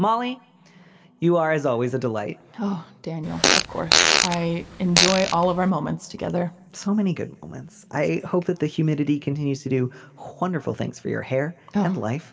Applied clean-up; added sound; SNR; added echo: none; Fart; -3 dB; reverberation time 1.6 s.